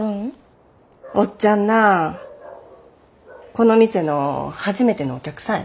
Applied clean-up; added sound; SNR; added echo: none; none; none; none.